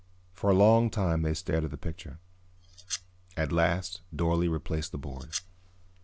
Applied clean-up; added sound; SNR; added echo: none; Domestic sounds, home sounds; 11 dB; none.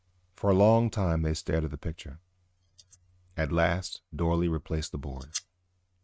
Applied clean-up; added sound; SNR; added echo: neural mask model RNNoise.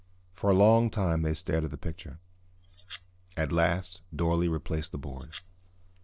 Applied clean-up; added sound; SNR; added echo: neural separator model SepFormer DNS4.